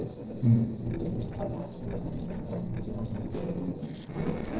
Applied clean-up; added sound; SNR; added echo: neural separator model SepFormer DNS4.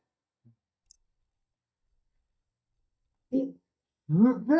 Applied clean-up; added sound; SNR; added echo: neural mask model DeepFilterNet 3.